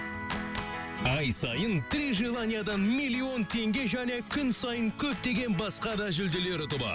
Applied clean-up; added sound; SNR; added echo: none; none; none; none.